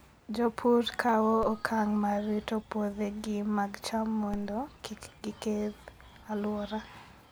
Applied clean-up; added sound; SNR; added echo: none; Dog; 19 dB; none.